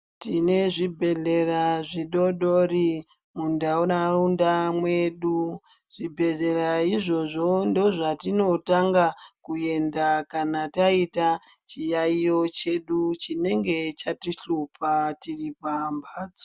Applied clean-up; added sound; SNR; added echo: none; none; none; none.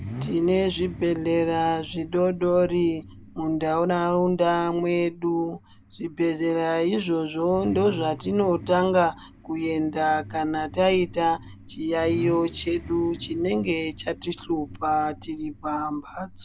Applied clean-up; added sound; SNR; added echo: none; Idling / Accelerating, revving, vroom / Car; 16 dB; none.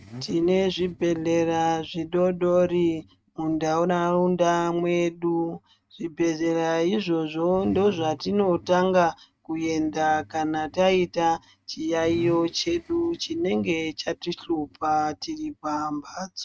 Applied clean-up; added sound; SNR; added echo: neural mask model RNNoise.